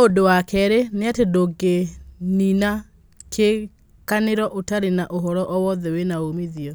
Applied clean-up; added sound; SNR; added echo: none; none; none; none.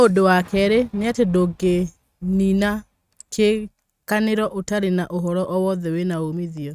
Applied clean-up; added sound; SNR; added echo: neural mask model RNNoise.